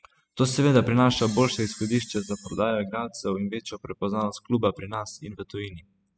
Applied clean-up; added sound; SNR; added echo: classical method spectral subtraction.